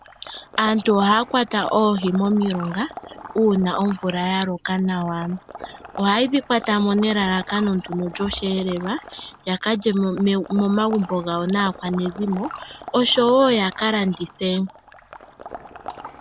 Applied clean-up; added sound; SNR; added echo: none; Water / Liquid; 17 dB; none.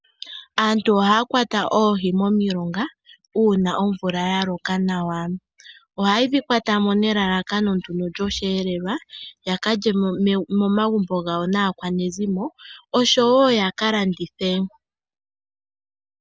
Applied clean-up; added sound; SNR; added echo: none; none; none; none.